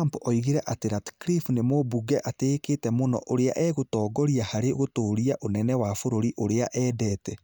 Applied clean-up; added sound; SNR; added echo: none; none; none; none.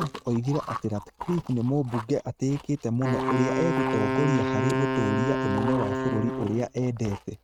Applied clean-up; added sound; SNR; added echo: neural mask model RNNoise.